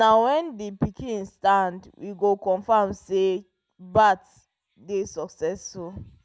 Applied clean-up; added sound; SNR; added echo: none; none; none; none.